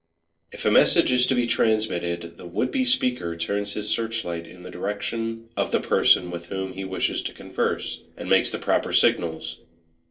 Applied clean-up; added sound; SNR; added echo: neural separator model SepFormer DNS4.